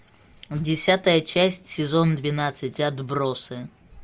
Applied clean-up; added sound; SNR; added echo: none; none; none; none.